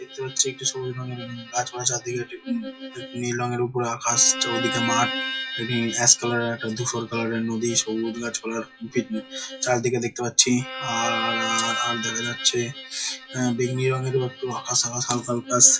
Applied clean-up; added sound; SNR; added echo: classical method WPE with log-MMSE.